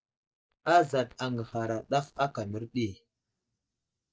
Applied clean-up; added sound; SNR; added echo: neural mask model DeepFilterNet 3.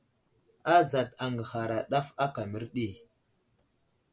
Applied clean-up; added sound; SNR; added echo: none; none; none; none.